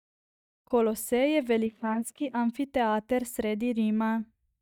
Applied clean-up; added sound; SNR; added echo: neural mask model DeepFilterNet 3.